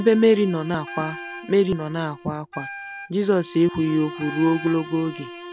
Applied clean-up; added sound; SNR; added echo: none; Wind instrument, woodwind instrument + Bowed string instrument; 14 dB; none.